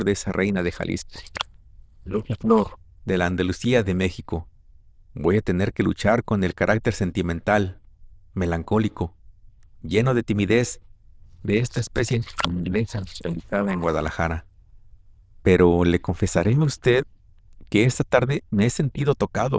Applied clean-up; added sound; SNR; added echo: neural diffusion model UNIVERSE++.